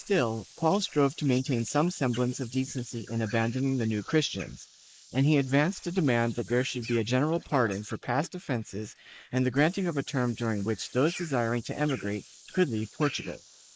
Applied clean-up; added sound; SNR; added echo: neural mask model Resemble Enhance denoiser.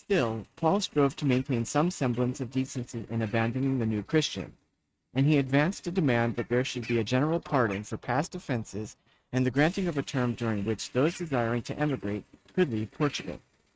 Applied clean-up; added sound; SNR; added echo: neural mask model RNNoise.